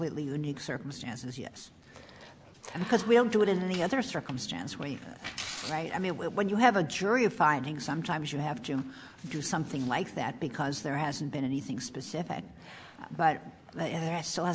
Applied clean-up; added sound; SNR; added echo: none; none; none; none.